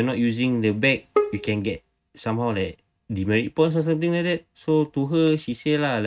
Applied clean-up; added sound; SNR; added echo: neural mask model RNNoise.